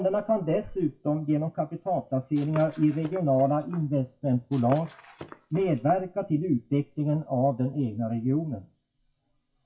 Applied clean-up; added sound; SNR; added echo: classical method WPE with log-MMSE.